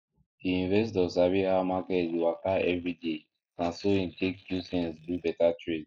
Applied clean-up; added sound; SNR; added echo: neural mask model Resemble Enhance denoiser.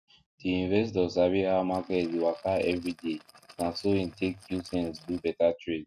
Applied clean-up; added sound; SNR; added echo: neural mask model RNNoise.